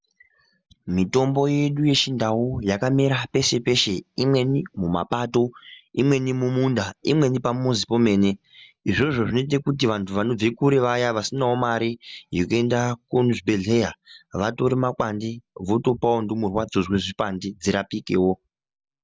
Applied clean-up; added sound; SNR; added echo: none; none; none; none.